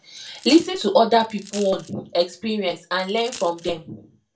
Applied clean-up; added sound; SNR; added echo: none; Coin (dropping); 18 dB; reverberation time 0.2 s.